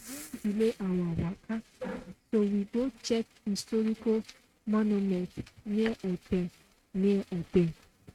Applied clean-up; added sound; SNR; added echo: neural mask model RNNoise.